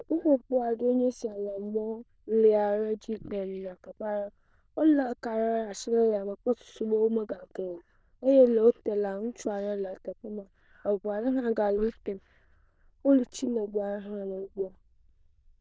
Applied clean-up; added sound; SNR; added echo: neural diffusion model UNIVERSE++.